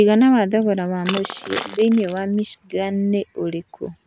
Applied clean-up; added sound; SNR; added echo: none; Crushing; 8 dB; none.